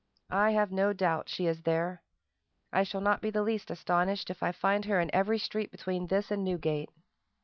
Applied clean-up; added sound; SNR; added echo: none; none; none; none.